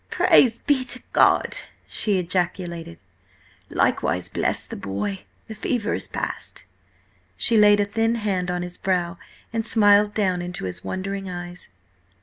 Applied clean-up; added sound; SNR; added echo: none; none; none; none.